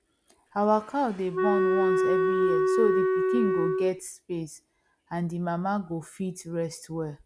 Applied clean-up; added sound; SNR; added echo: none; Wind instrument, woodwind instrument; -5 dB; none.